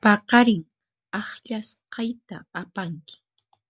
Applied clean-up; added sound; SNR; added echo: none; none; none; none.